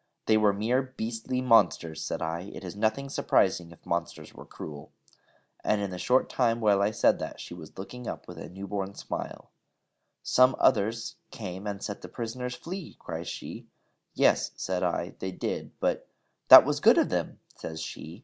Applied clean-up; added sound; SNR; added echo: none; none; none; none.